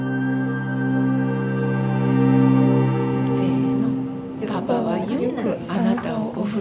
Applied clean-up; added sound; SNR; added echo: none; none; none; none.